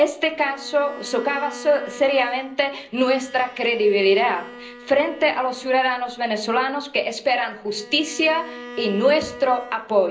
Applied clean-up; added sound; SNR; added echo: none; Bowed string instrument; 18 dB; reverberation time 0.5 s.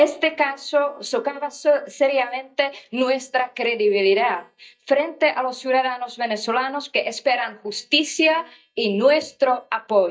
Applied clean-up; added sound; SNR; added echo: neural mask model DeepFilterNet 3.